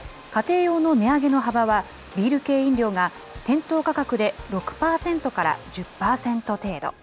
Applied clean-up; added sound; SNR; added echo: none; none; none; none.